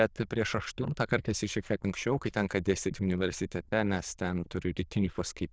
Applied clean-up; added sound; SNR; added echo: neural diffusion model UNIVERSE++.